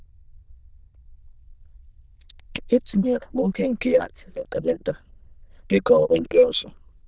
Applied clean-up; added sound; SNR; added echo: neural diffusion model UNIVERSE++.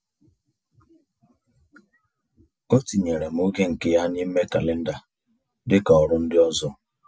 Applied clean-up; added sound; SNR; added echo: none; none; none; none.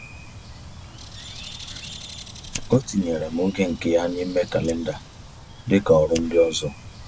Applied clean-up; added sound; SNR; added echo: none; Bird + Fire; 14 dB; none.